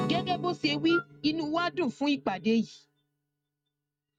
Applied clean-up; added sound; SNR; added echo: neural mask model RNNoise.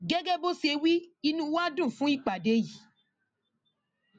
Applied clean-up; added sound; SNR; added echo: none; none; none; none.